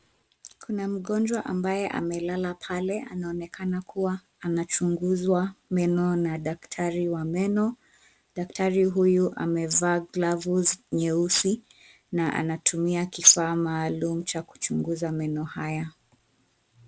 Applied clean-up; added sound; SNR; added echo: none; none; none; none.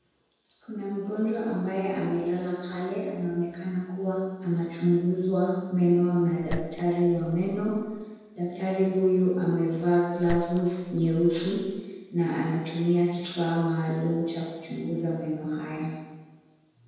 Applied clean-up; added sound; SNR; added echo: none; Chink, clink; 11 dB; reverberation time 1.2 s.